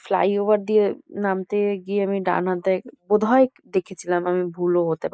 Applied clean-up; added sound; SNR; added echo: neural mask model Resemble Enhance denoiser.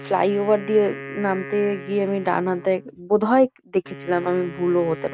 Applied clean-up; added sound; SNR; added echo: none; Wind instrument, woodwind instrument; 15 dB; none.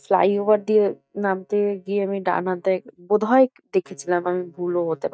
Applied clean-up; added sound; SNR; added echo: neural mask model DeepFilterNet 3.